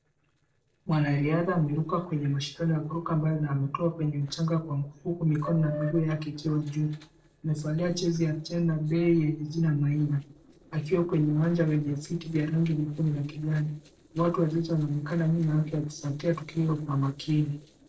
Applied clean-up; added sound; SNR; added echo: neural separator model SepFormer DNS4.